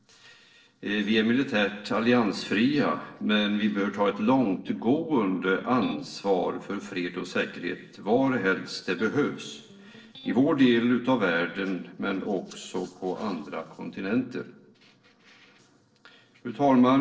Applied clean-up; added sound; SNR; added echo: neural separator model SepFormer DNS4.